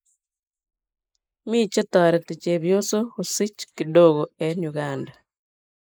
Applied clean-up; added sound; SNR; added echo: neural mask model Resemble Enhance denoiser.